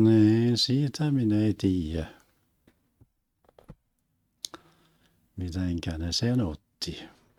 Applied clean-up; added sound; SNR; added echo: neural mask model RNNoise.